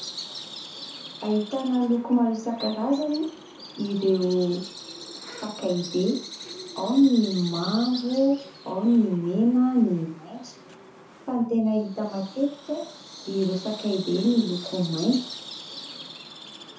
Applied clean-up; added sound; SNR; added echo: none; Bird vocalization, bird call, bird song; 14 dB; reverberation time 0.6 s.